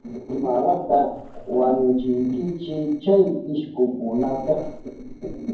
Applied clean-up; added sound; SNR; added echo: neural separator model SepFormer DNS4.